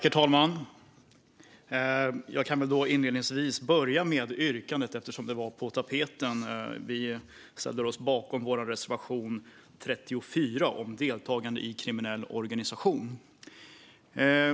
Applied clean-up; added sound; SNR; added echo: none; none; none; none.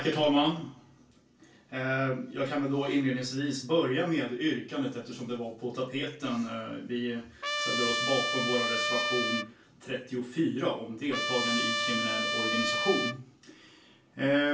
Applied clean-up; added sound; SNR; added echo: none; Trumpet; 0 dB; reverberation time 0.3 s.